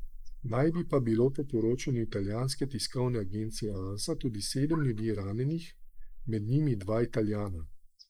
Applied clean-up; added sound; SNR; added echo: neural mask model Resemble Enhance denoiser.